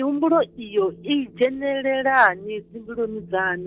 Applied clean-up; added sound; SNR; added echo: neural mask model DeepFilterNet 3.